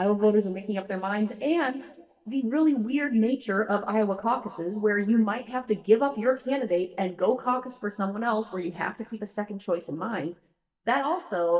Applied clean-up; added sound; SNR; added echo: neural mask model DeepFilterNet 3.